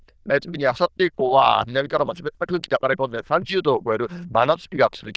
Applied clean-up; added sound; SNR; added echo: neural diffusion model UNIVERSE++.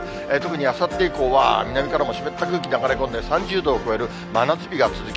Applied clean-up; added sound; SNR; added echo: none; none; none; none.